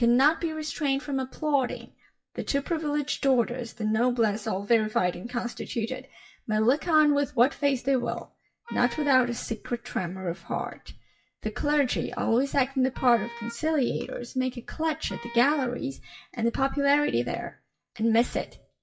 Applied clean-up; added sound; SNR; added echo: classical method WPE with log-MMSE.